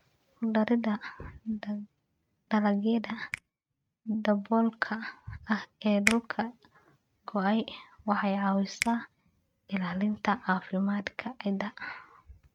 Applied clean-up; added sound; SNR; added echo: neural mask model RNNoise.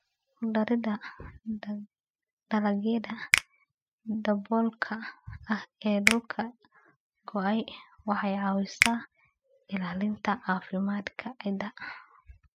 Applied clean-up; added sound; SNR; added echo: classical method spectral subtraction.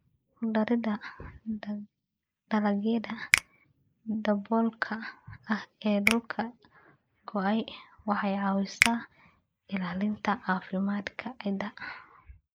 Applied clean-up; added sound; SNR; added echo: neural mask model Resemble Enhance denoiser.